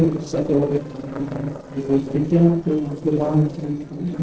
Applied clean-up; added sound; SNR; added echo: neural separator model SepFormer DNS4.